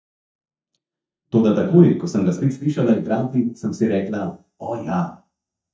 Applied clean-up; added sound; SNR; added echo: neural mask model DeepFilterNet 3.